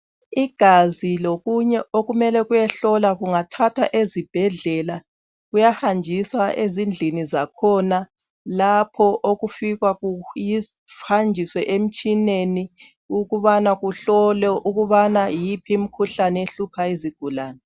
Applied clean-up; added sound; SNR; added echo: none; none; none; none.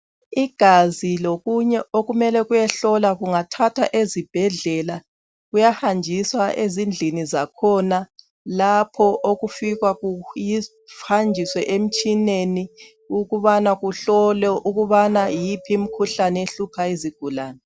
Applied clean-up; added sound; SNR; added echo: none; Doorbell; 18 dB; none.